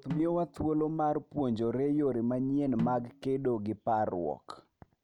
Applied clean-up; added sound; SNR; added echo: none; Snare drum; 14 dB; none.